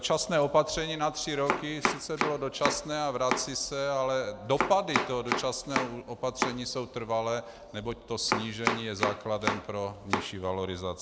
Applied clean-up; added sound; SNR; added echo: none; Domestic sounds, home sounds; 2 dB; none.